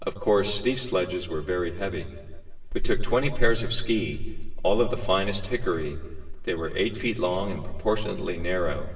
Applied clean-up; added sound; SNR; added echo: none; none; none; reverberation time 1.3 s.